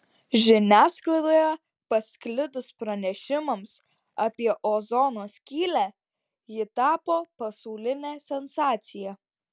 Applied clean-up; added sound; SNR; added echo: none; none; none; none.